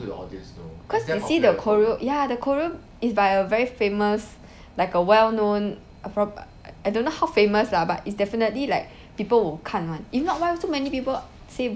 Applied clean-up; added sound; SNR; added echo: none; none; none; none.